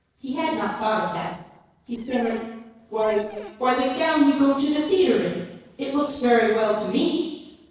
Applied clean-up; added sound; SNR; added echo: neural separator model SepFormer DNS4.